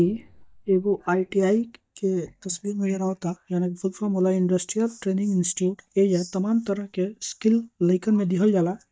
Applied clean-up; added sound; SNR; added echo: neural mask model DeepFilterNet 3.